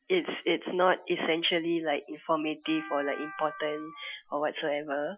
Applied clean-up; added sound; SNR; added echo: classical method Wiener filter.